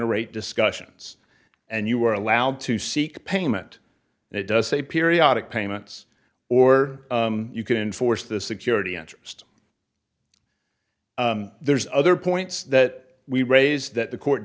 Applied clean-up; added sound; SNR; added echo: none; none; none; none.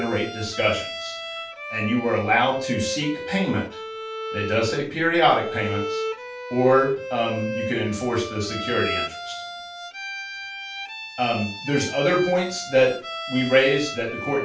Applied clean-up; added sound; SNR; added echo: none; Bowed string instrument; 8 dB; reverberation time 0.3 s.